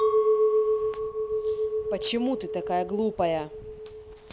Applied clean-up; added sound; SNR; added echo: none; Chink, clink; -4 dB; none.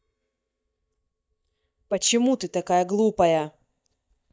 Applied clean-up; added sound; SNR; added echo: neural mask model DeepFilterNet 3.